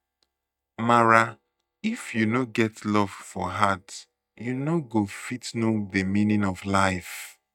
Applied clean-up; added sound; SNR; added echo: neural mask model DeepFilterNet 3.